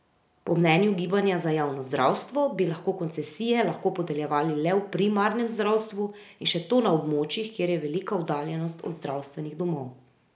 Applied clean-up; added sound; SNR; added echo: none; none; none; none.